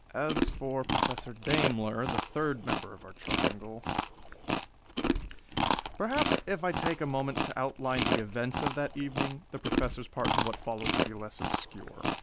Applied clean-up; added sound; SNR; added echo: none; Chewing, mastication; -3 dB; none.